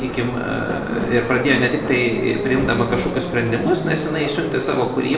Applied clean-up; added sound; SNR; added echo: none; Subway, metro, underground; 5 dB; reverberation time 0.8 s.